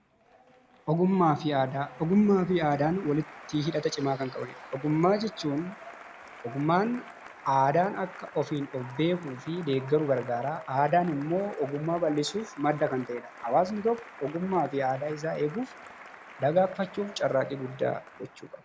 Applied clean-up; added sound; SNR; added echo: none; Applause; 19 dB; none.